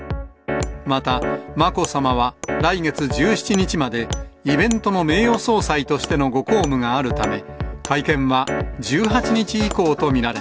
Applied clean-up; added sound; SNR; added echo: none; Wood; 18 dB; none.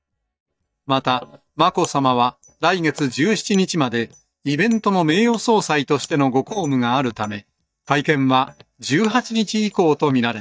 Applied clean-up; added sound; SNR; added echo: neural mask model DeepFilterNet 3.